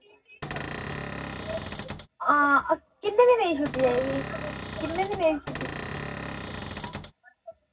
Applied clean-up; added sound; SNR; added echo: none; Cupboard open or close / Door; 8 dB; reverberation time 0.4 s.